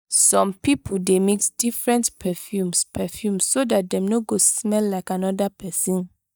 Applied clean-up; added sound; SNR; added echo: neural mask model DeepFilterNet 3.